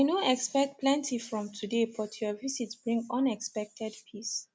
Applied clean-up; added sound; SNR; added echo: none; none; none; none.